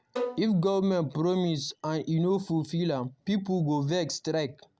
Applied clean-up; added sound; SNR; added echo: none; Bowed string instrument; 11 dB; none.